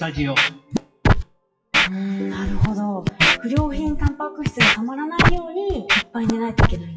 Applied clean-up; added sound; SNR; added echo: classical method WPE with log-MMSE.